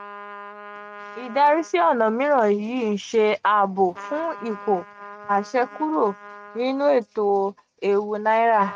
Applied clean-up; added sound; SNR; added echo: neural mask model RNNoise.